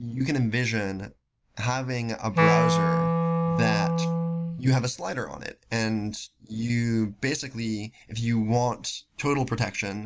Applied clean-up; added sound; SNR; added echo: none; Wind instrument, woodwind instrument; -3 dB; none.